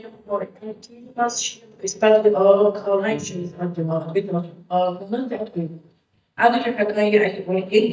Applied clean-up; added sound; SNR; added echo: neural mask model DeepFilterNet 3.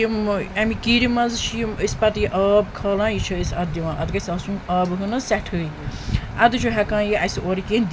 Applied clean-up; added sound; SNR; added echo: none; none; none; none.